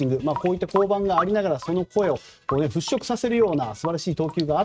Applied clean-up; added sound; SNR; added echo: neural mask model RNNoise.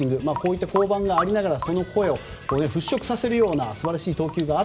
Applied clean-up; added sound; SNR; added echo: none; Drip / Sink (filling or washing) / Water tap, faucet; 11 dB; none.